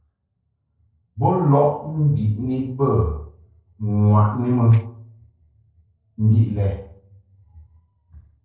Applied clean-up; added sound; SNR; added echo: neural separator model SepFormer DNS4.